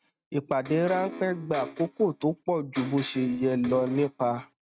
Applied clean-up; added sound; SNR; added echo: neural mask model RNNoise.